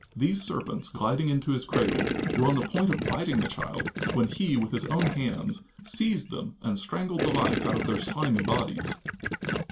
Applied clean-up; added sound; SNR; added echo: none; Gurgling; 4 dB; reverberation time 0.2 s.